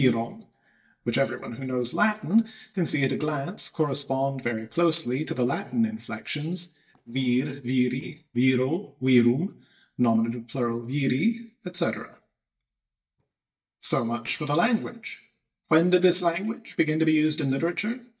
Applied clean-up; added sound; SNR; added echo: neural mask model DeepFilterNet 3.